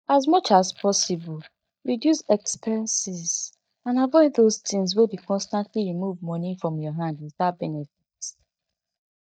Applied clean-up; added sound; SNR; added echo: neural mask model DeepFilterNet 3.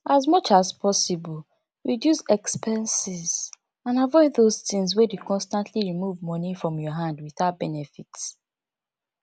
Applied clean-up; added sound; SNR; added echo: none; none; none; none.